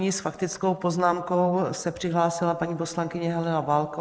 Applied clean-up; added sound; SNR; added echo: neural mask model Resemble Enhance denoiser.